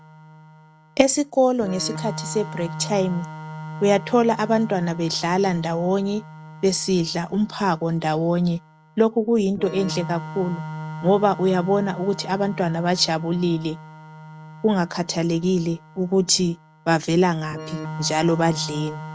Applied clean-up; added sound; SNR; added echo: none; Organ; 13 dB; none.